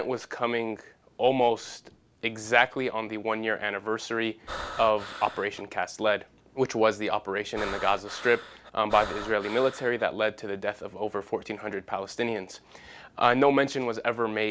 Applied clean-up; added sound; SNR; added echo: none; Breathing; 11 dB; none.